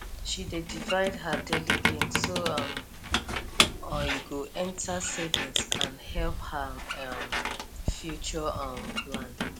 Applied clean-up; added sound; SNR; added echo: none; Squeak; -4 dB; none.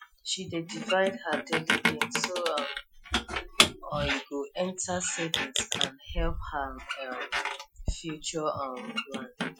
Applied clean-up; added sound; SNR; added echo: classical method Wiener filter.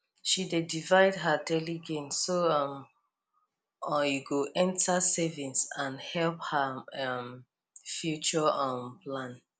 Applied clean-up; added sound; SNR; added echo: none; none; none; none.